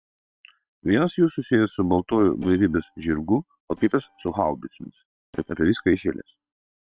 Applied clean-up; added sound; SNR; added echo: neural separator model SepFormer WHAM!.